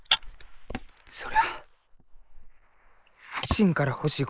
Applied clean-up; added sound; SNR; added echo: neural mask model Resemble Enhance denoiser.